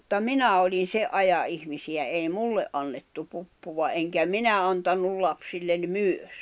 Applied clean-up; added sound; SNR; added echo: none; none; none; none.